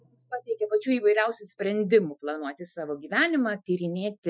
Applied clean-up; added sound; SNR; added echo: classical method Wiener filter.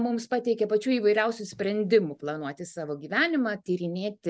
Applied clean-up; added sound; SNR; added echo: none; none; none; none.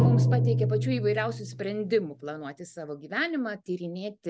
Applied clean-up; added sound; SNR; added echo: none; Drum; -2 dB; none.